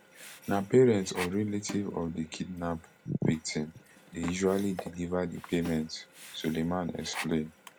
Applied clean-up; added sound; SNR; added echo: none; Sink (filling or washing) + Snare drum; 15 dB; none.